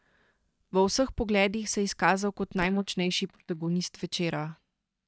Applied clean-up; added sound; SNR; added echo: neural mask model DeepFilterNet 3.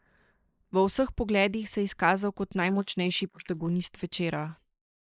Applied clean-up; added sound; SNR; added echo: neural mask model Resemble Enhance denoiser.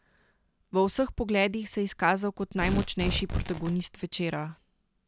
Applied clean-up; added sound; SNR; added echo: none; Tearing; 7 dB; none.